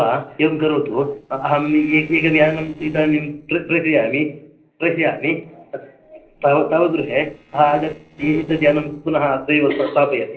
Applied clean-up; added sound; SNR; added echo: neural separator model SepFormer DNS4.